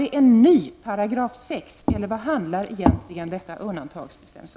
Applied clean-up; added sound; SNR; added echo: none; none; none; none.